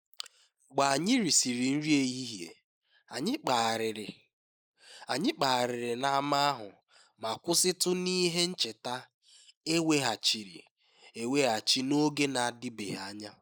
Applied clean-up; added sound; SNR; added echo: neural mask model Resemble Enhance denoiser.